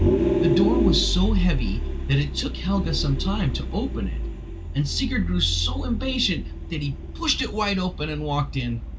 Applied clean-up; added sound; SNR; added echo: none; Vehicle; 0 dB; none.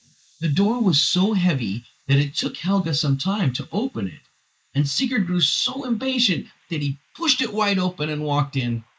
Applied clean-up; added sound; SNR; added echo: neural mask model Resemble Enhance denoiser.